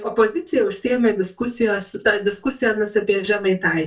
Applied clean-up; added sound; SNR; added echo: neural mask model DeepFilterNet 3.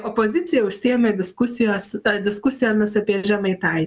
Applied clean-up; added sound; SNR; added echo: none; none; none; none.